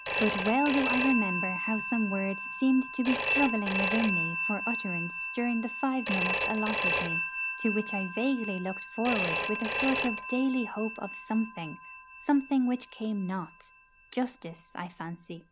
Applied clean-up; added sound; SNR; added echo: none; Telephone; 3 dB; none.